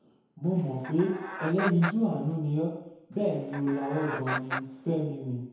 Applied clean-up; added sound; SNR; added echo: none; Chicken, rooster; 9 dB; reverberation time 0.9 s.